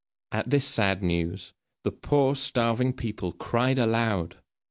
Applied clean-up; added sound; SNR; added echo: none; none; none; none.